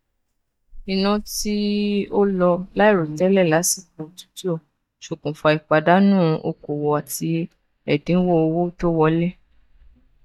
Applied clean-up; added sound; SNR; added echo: neural mask model DeepFilterNet 3.